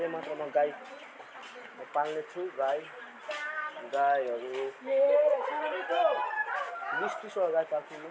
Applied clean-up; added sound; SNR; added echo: none; none; none; none.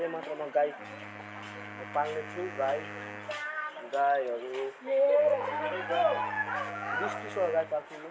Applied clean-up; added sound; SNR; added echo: none; Wind instrument, woodwind instrument; 14 dB; none.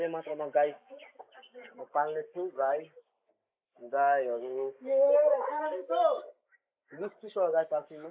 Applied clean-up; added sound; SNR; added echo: neural mask model Resemble Enhance denoiser.